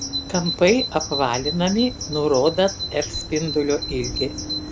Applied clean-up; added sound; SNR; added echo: none; Bird vocalization, bird call, bird song; 7 dB; none.